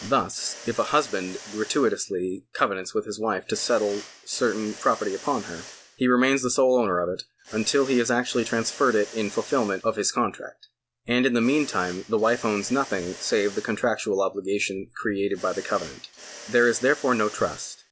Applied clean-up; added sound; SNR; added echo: none; Mechanisms; 18 dB; none.